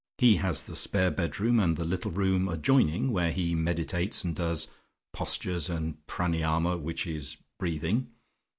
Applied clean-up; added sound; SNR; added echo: none; none; none; none.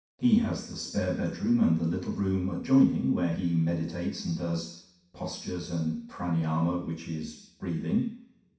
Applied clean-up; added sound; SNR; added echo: none; none; none; reverberation time 0.6 s.